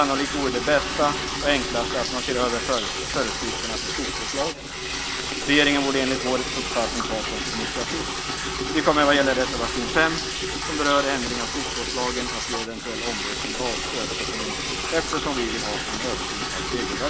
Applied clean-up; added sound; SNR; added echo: none; Liquid; 2 dB; none.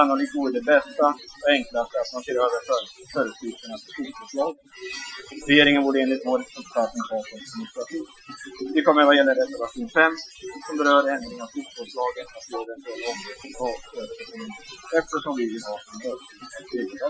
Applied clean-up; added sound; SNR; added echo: classical method Wiener filter.